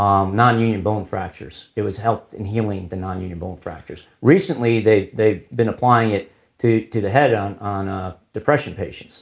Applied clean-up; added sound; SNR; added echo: none; none; none; none.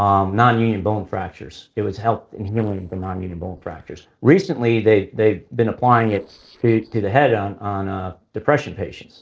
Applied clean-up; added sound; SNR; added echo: neural separator model SepFormer DNS4.